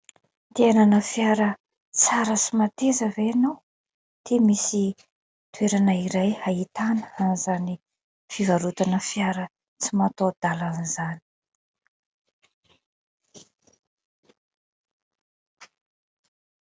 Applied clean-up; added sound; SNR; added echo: none; none; none; none.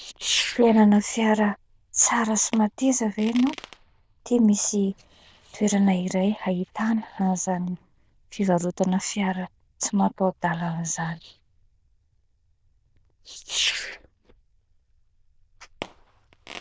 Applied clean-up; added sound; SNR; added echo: neural diffusion model UNIVERSE++.